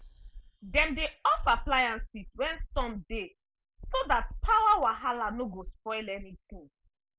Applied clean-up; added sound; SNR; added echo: none; none; none; none.